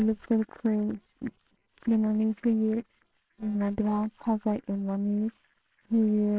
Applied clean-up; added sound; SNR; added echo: neural separator model SepFormer WHAMR!.